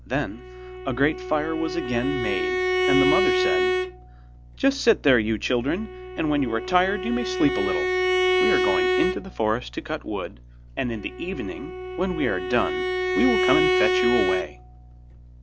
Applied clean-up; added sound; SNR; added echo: none; Bowed string instrument; 0 dB; none.